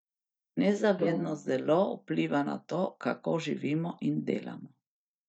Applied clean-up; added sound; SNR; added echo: neural mask model DeepFilterNet 3.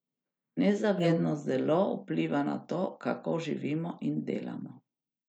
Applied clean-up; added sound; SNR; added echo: neural mask model Resemble Enhance denoiser.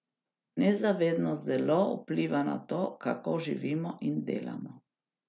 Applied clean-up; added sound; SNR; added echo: none; none; none; none.